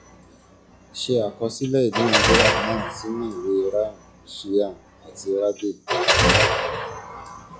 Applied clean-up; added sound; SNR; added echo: classical method log-MMSE.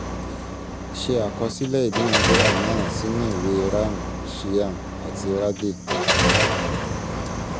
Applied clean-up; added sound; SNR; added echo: none; Car; -2 dB; none.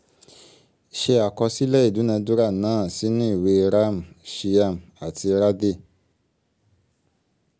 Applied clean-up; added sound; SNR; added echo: none; none; none; none.